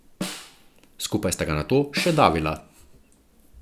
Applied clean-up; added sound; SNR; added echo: none; Snare drum; 13 dB; none.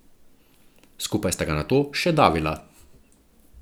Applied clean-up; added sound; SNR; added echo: none; none; none; none.